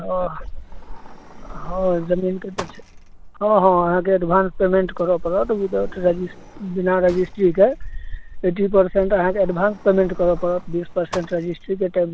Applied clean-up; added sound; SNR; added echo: none; Sliding door; 11 dB; none.